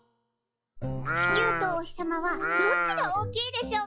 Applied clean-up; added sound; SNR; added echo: classical method log-MMSE.